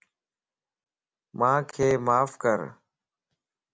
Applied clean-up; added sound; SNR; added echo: none; none; none; none.